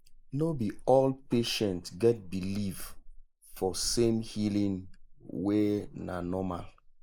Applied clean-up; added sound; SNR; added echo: neural mask model Resemble Enhance denoiser.